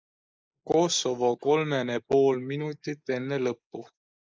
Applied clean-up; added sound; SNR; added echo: neural mask model Resemble Enhance denoiser.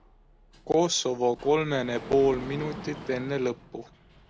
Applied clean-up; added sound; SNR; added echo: none; Sliding door; 16 dB; none.